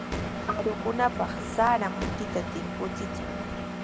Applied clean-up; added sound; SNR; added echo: none; Boom + Engine; 3 dB; none.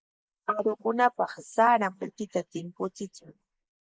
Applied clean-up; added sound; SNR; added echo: neural mask model Resemble Enhance denoiser.